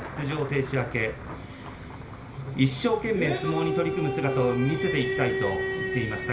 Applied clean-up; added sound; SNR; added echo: none; Thunder; 20 dB; reverberation time 0.4 s.